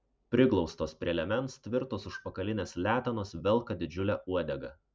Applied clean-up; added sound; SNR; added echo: none; none; none; none.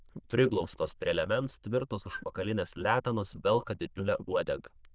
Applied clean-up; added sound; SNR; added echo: neural diffusion model UNIVERSE++.